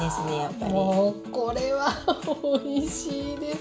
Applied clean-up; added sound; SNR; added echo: none; none; none; reverberation time 0.4 s.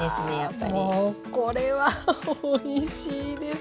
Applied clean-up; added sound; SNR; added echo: none; none; none; none.